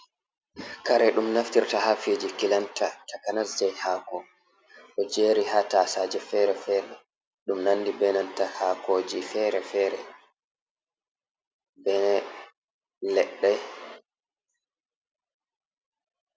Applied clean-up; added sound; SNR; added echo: none; none; none; none.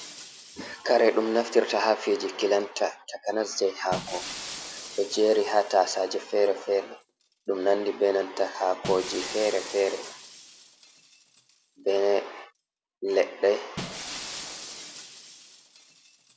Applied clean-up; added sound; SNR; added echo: none; Shatter; 16 dB; none.